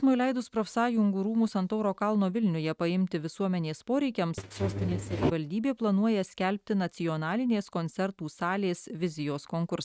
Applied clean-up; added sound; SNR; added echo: neural mask model RNNoise.